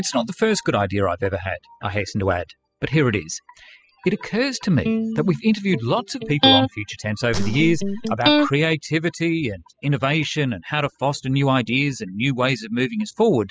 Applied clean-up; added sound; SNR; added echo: classical method spectral subtraction.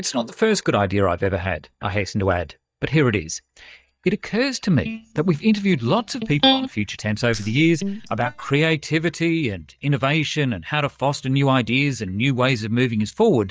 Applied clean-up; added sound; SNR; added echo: neural mask model DeepFilterNet 3.